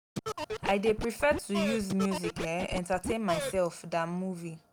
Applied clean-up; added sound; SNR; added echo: none; Scratching (performance technique); 5 dB; none.